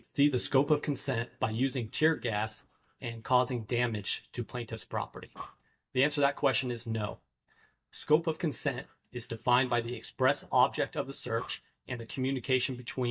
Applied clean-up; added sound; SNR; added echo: neural mask model DeepFilterNet 3.